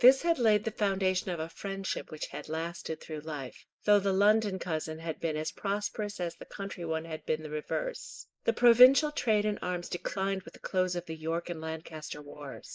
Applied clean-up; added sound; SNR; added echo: neural mask model Resemble Enhance denoiser.